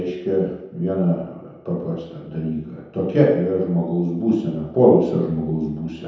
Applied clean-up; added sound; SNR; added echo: none; none; none; reverberation time 0.9 s.